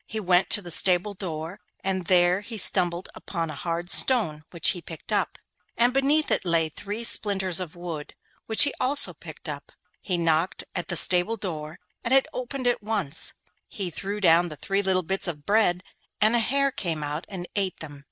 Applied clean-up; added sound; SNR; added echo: none; none; none; none.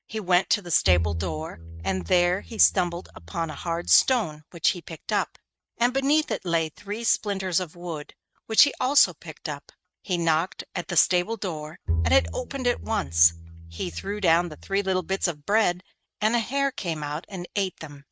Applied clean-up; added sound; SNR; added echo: neural mask model RNNoise.